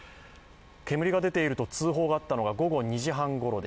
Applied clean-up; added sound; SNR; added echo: none; none; none; none.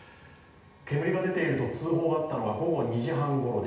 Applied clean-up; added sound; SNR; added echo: none; none; none; reverberation time 0.8 s.